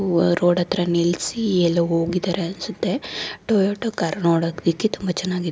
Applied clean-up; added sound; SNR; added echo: none; none; none; none.